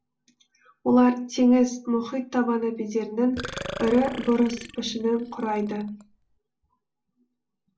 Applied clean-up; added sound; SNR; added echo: none; Burping, eructation; 13 dB; reverberation time 0.3 s.